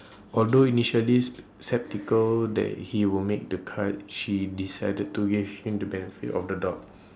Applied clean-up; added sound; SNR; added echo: none; none; none; none.